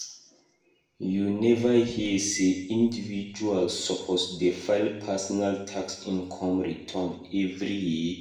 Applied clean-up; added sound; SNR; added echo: none; none; none; reverberation time 0.8 s.